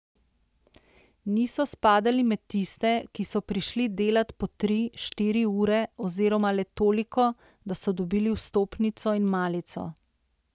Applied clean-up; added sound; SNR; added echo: none; none; none; none.